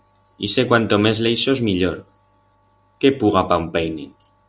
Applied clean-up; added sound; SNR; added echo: none; none; none; none.